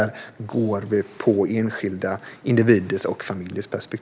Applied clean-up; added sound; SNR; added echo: none; none; none; none.